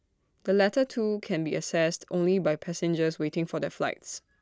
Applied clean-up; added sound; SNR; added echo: none; none; none; none.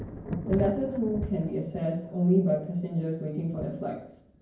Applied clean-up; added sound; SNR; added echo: none; Thunder; 10 dB; reverberation time 0.9 s.